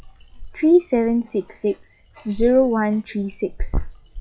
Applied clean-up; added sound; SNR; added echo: classical method log-MMSE.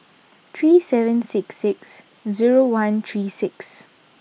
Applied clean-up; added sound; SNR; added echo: none; none; none; none.